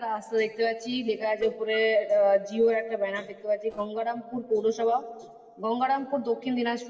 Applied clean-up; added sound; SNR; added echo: neural separator model SepFormer DNS4.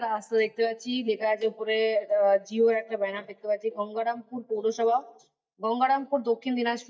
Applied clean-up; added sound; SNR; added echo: neural mask model DeepFilterNet 3.